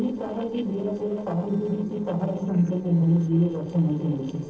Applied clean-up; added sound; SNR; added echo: neural separator model SepFormer DNS4.